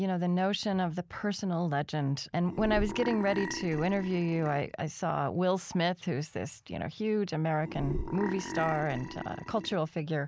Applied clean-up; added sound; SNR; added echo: none; Burping, eructation; 7 dB; none.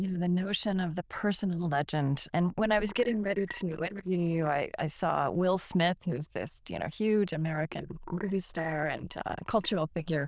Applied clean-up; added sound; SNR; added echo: neural diffusion model UNIVERSE++.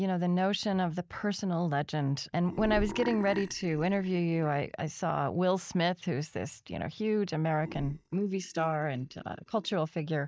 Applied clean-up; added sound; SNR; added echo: neural mask model DeepFilterNet 3.